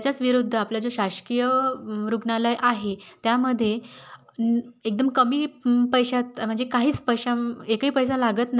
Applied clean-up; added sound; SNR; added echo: none; none; none; none.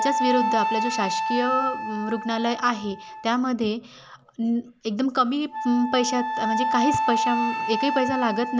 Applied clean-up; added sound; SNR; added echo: none; Wind instrument, woodwind instrument; 3 dB; none.